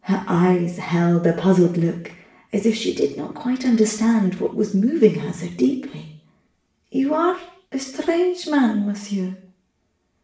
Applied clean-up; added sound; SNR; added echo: none; none; none; reverberation time 0.5 s.